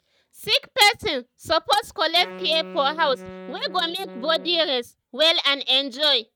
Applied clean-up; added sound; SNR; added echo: neural mask model RNNoise.